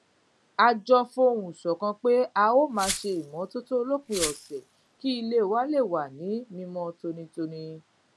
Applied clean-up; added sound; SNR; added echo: none; Glass; 8 dB; none.